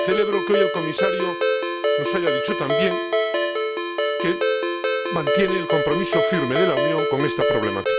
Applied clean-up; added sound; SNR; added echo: none; Ringtone; -3 dB; none.